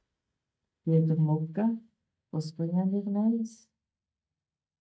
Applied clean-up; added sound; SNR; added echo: neural mask model DeepFilterNet 3.